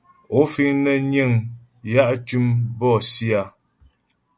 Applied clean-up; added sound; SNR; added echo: none; none; none; none.